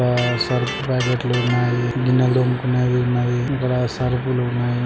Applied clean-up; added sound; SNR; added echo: none; Electric guitar; 10 dB; none.